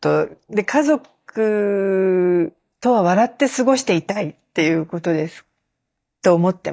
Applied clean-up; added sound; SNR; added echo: neural mask model DeepFilterNet 3.